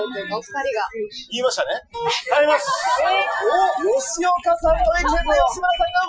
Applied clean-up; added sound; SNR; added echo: classical method Wiener filter.